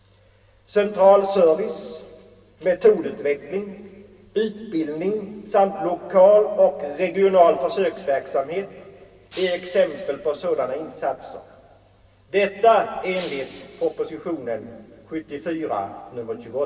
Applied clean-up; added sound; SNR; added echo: none; Shatter; 16 dB; reverberation time 2.2 s.